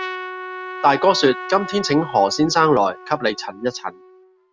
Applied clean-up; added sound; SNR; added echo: none; Trumpet; 13 dB; none.